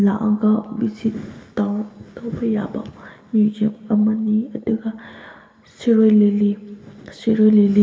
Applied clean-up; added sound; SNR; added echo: none; none; none; reverberation time 1.4 s.